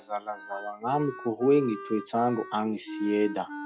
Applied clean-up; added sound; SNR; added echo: classical method log-MMSE.